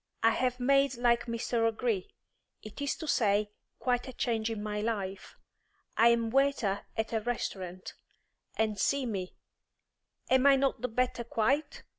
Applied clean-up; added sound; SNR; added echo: none; none; none; none.